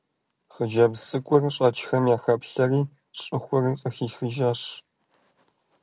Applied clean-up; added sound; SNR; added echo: none; none; none; none.